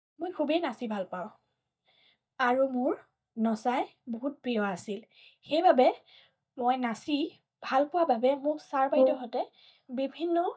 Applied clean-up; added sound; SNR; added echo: neural mask model DeepFilterNet 3.